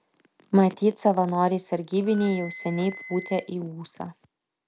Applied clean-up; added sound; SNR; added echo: none; Wind instrument, woodwind instrument; 19 dB; none.